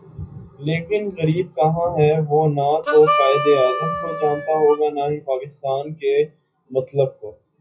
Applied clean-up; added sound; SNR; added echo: classical method WPE with log-MMSE.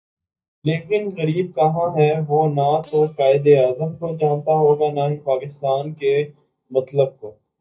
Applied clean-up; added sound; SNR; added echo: neural mask model DeepFilterNet 3.